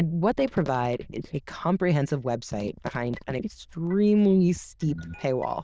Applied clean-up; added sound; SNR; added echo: neural diffusion model UNIVERSE++.